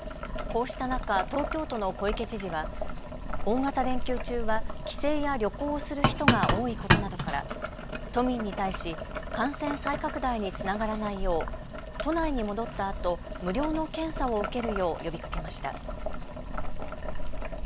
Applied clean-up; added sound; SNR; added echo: none; Boiling; 0 dB; none.